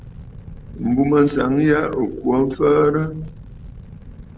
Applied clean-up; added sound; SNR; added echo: none; Fire; 17 dB; none.